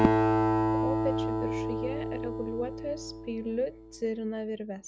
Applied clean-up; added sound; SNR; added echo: none; Acoustic guitar; -5 dB; none.